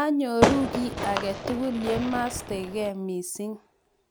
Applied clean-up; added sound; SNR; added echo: none; Fireworks; 0 dB; none.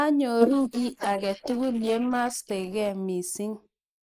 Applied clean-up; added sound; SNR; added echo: neural mask model Resemble Enhance denoiser.